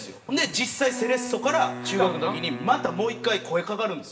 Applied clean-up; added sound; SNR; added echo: none; Wind instrument, woodwind instrument; 11 dB; reverberation time 1.8 s.